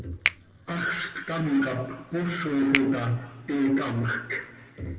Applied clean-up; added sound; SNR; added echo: none; Finger snapping; 8 dB; reverberation time 1.8 s.